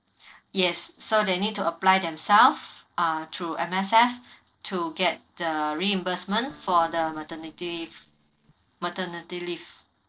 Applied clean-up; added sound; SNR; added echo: neural separator model SepFormer DNS4.